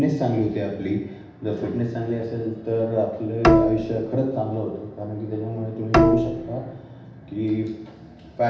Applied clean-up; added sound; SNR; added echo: none; Bowed string instrument; -3 dB; reverberation time 0.9 s.